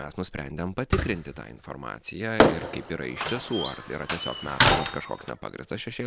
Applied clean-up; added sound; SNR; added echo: none; Fireworks + Slam; -4 dB; none.